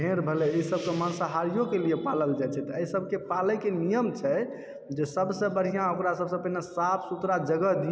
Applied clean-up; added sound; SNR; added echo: none; none; none; none.